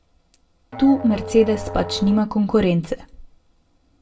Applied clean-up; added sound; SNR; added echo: none; Musical instrument; 13 dB; reverberation time 0.1 s.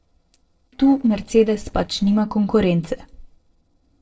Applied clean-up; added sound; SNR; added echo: neural separator model SepFormer DNS4.